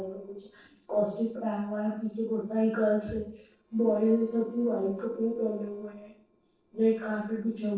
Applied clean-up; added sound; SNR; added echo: neural separator model SepFormer DNS4.